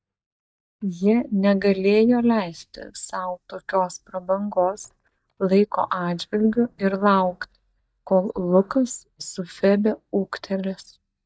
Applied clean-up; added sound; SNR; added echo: neural mask model DeepFilterNet 3.